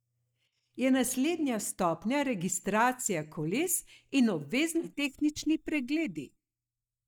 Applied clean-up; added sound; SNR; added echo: neural mask model DeepFilterNet 3.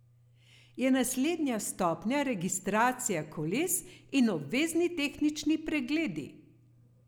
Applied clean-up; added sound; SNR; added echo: none; none; none; none.